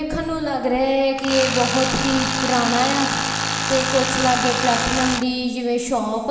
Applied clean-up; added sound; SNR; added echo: none; Tools; 3 dB; reverberation time 1.6 s.